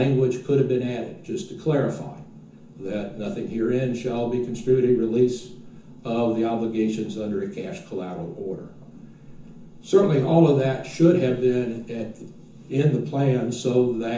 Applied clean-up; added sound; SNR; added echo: none; none; none; reverberation time 0.6 s.